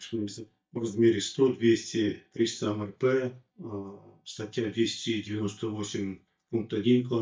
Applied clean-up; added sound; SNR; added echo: neural mask model DeepFilterNet 3.